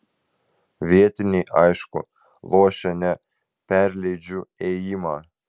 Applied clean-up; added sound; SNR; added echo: none; none; none; none.